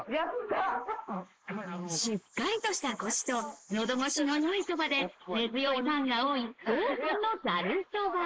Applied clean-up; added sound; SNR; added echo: neural mask model Resemble Enhance denoiser.